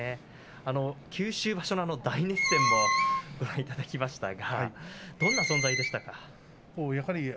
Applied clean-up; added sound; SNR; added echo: none; Screech + Wind instrument, woodwind instrument; -1 dB; none.